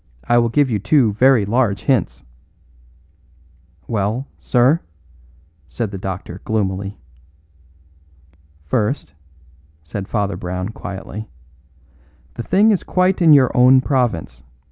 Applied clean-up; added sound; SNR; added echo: none; none; none; none.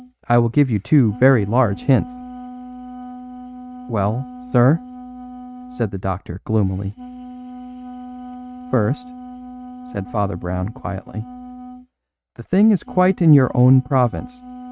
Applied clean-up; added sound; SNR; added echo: neural mask model RNNoise.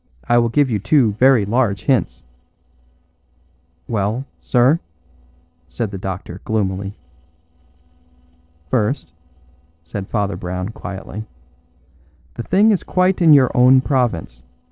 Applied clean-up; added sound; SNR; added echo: neural separator model SepFormer DNS4.